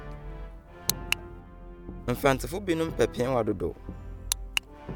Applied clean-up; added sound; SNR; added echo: none; Brass instrument; 9 dB; none.